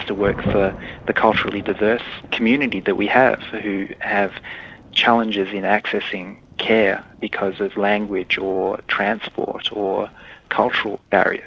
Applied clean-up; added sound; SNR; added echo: none; Thunder / Rain; 15 dB; none.